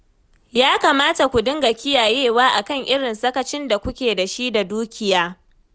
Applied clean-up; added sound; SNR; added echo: none; none; none; none.